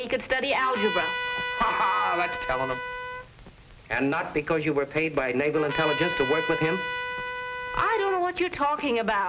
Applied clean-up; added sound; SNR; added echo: none; Trumpet; 5 dB; none.